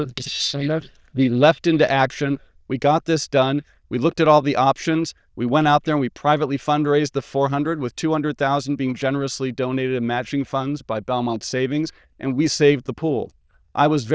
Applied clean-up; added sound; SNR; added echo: neural diffusion model UNIVERSE++.